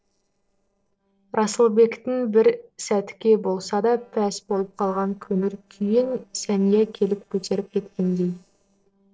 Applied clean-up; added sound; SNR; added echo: neural separator model SepFormer DNS4.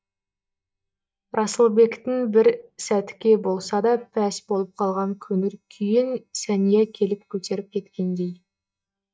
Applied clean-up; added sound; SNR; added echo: neural mask model DeepFilterNet 3.